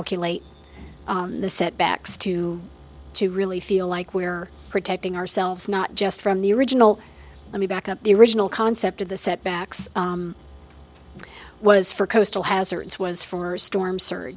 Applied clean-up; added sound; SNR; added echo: none; none; none; none.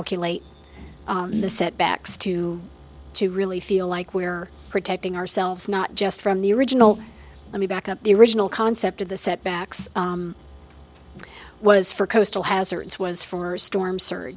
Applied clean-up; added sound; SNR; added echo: none; Snare drum; 12 dB; none.